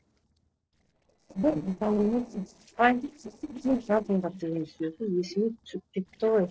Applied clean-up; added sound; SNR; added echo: neural separator model SepFormer DNS4.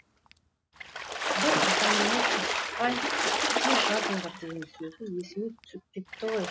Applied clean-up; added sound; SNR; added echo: none; Water / Splash, splatter; -4 dB; none.